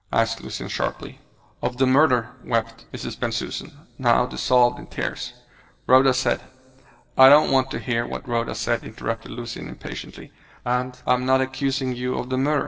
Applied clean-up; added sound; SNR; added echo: none; none; none; reverberation time 0.9 s.